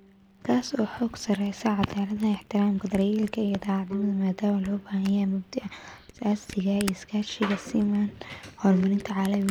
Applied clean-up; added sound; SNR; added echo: none; Bowed string instrument + Camera; 19 dB; none.